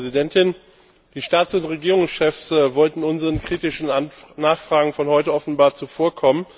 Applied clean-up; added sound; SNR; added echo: none; none; none; none.